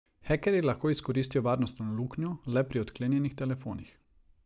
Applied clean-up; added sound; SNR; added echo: none; none; none; none.